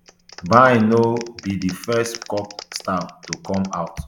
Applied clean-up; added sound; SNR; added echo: none; Clapping; 18 dB; none.